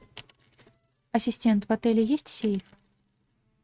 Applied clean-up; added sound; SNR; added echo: neural mask model RNNoise.